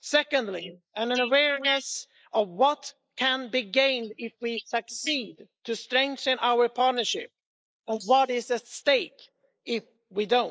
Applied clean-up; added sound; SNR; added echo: neural mask model Resemble Enhance denoiser.